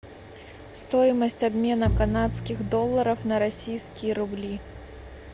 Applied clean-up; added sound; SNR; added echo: none; Bowed string instrument; 6 dB; none.